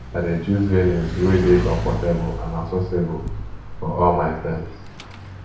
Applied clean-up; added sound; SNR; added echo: none; Mechanisms / Bicycle; 7 dB; reverberation time 0.6 s.